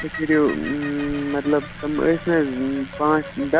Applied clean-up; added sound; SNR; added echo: none; Bicycle; 12 dB; none.